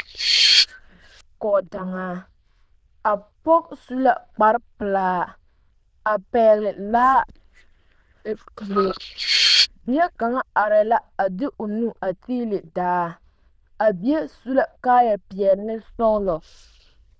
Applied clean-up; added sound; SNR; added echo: neural diffusion model UNIVERSE++.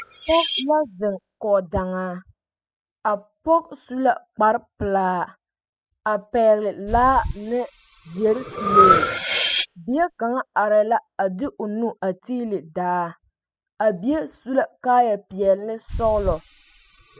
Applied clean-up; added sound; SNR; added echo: classical method spectral subtraction.